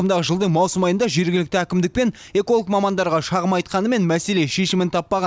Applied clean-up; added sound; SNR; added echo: none; none; none; none.